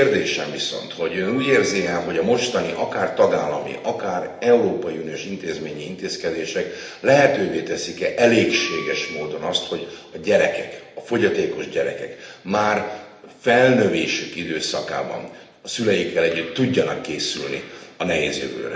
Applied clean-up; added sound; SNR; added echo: none; Wind instrument, woodwind instrument; 15 dB; reverberation time 0.8 s.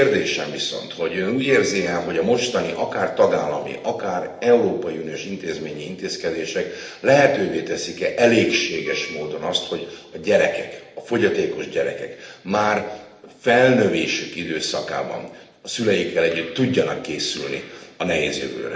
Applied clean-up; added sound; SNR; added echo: neural separator model SepFormer DNS4.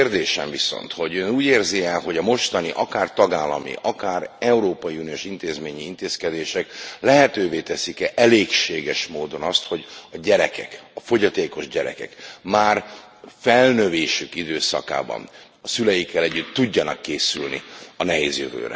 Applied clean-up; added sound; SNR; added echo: none; none; none; none.